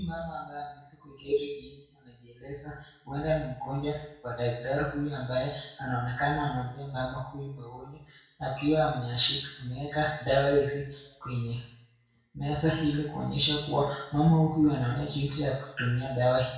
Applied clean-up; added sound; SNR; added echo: none; none; none; reverberation time 0.6 s.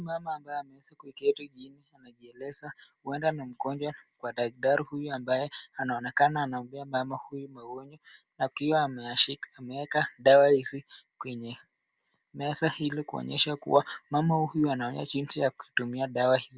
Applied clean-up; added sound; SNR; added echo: none; none; none; none.